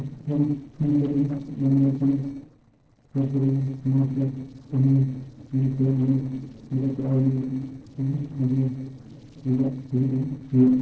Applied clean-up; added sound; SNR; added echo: neural separator model SepFormer DNS4.